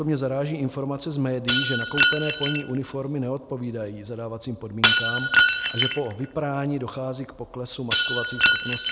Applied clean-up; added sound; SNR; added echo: none; Shatter; -4 dB; none.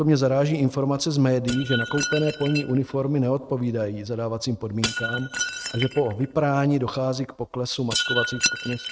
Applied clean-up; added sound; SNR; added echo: neural mask model RNNoise.